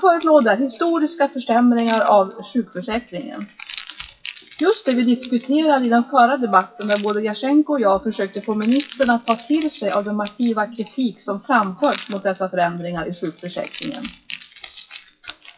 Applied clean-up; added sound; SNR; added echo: classical method WPE with log-MMSE.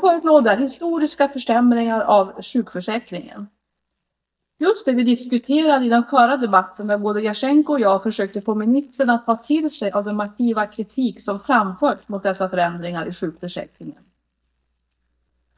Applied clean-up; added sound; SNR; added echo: neural mask model DeepFilterNet 3.